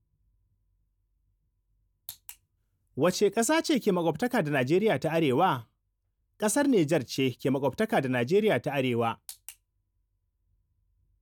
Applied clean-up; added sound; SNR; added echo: none; none; none; none.